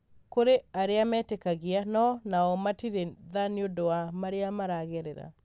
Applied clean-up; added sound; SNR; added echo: none; none; none; none.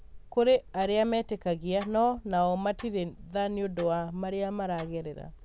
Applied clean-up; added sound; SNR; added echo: none; Tick-tock; 19 dB; none.